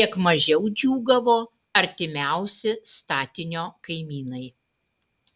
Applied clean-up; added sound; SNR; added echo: none; none; none; none.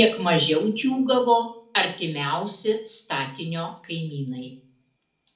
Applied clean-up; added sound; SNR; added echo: none; none; none; reverberation time 0.4 s.